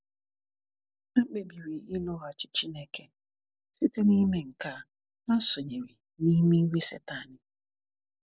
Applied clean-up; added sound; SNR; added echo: none; none; none; none.